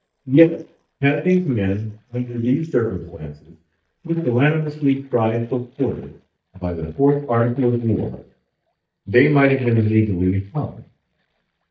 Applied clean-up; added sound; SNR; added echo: neural mask model DeepFilterNet 3.